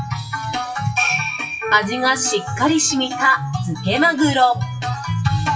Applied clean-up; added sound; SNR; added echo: classical method WPE with log-MMSE.